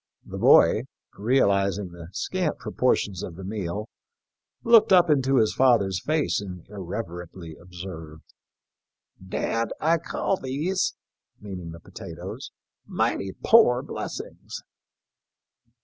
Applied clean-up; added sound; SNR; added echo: none; none; none; none.